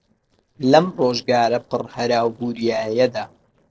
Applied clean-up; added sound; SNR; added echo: neural separator model SepFormer DNS4.